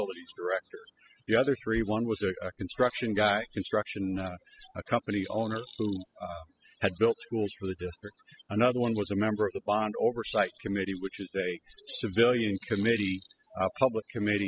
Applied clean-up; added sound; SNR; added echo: classical method spectral subtraction.